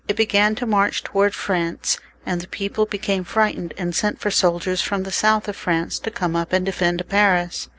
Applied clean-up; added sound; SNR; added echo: none; none; none; none.